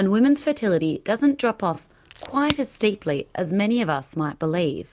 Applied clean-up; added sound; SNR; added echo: none; Crack; 12 dB; none.